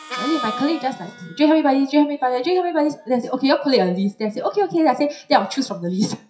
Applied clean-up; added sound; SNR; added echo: classical method WPE with log-MMSE.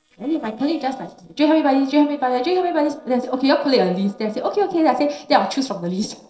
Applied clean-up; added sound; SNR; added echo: neural separator model SepFormer DNS4.